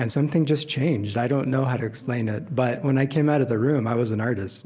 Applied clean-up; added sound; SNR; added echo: none; none; none; none.